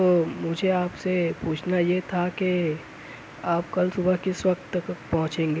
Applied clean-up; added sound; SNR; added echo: none; none; none; none.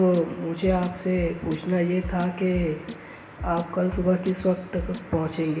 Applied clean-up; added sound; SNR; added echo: none; Drum kit; 13 dB; reverberation time 1.1 s.